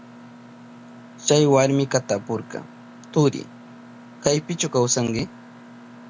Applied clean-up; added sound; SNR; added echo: none; Mechanisms; 19 dB; none.